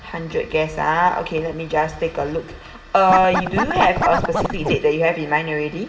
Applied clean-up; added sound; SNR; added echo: none; Scratching (performance technique); 2 dB; reverberation time 2.9 s.